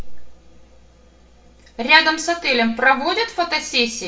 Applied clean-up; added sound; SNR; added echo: none; none; none; reverberation time 0.2 s.